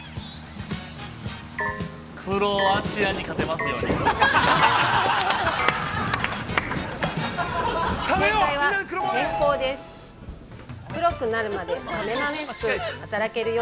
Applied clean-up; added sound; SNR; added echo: none; Thunder; 11 dB; none.